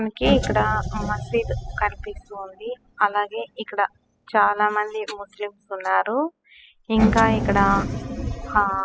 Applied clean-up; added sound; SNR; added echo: classical method spectral subtraction.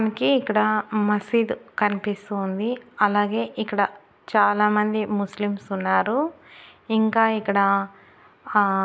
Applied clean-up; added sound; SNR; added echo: none; none; none; none.